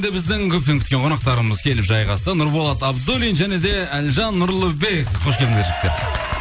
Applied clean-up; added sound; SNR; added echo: none; none; none; none.